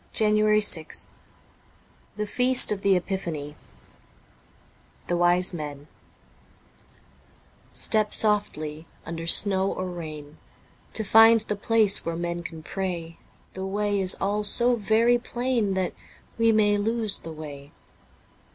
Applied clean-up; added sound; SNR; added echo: none; none; none; none.